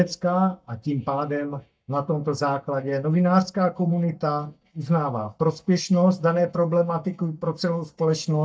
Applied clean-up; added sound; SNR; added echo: neural mask model DeepFilterNet 3.